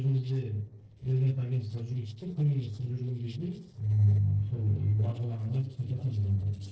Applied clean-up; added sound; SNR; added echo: neural separator model SepFormer DNS4.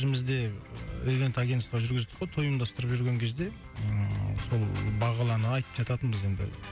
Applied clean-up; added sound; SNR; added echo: none; none; none; none.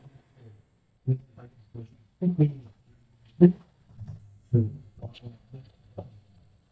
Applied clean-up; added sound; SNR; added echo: neural mask model DeepFilterNet 3.